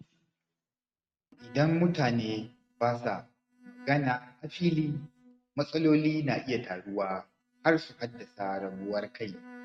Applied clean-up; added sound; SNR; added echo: neural mask model RNNoise.